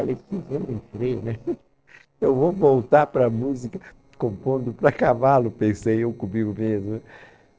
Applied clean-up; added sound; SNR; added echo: neural separator model SepFormer DNS4.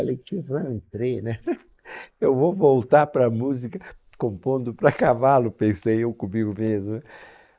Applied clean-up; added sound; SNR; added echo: neural mask model Resemble Enhance denoiser.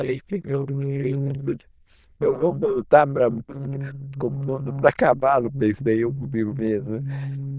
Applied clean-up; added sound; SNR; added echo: neural diffusion model UNIVERSE++.